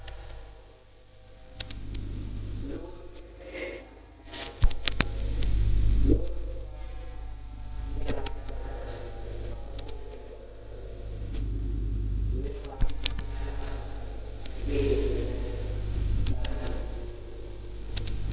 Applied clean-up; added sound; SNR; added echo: neural mask model DeepFilterNet 3.